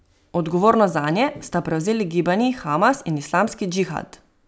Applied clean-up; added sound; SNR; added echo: none; none; none; none.